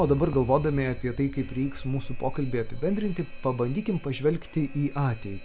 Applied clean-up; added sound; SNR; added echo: none; Alarm; 17 dB; none.